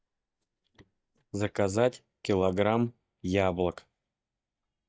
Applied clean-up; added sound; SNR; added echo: neural mask model DeepFilterNet 3.